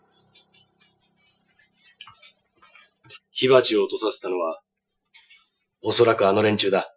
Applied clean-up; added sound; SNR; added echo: classical method Wiener filter.